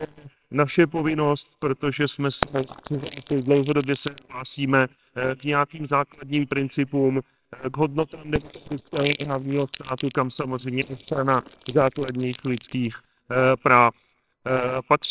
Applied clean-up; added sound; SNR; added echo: neural separator model SepFormer WHAMR!.